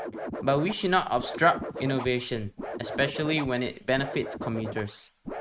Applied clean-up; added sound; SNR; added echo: neural mask model RNNoise.